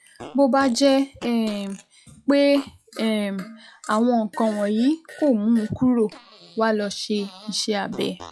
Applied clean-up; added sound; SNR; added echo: classical method log-MMSE.